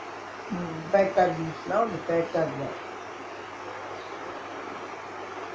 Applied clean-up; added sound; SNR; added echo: none; none; none; none.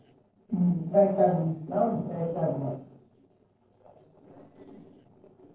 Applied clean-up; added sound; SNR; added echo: neural separator model SepFormer DNS4.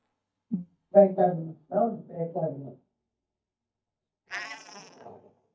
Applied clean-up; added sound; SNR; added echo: neural mask model DeepFilterNet 3.